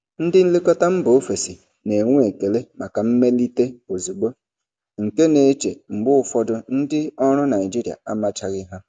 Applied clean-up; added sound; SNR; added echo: none; none; none; none.